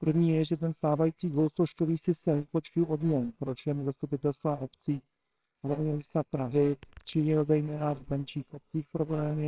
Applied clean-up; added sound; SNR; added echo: neural separator model SepFormer WHAMR!.